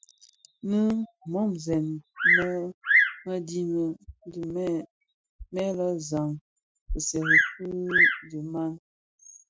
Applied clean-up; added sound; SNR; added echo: classical method Wiener filter.